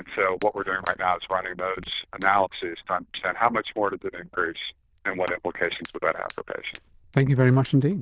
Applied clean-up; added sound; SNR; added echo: neural diffusion model UNIVERSE++.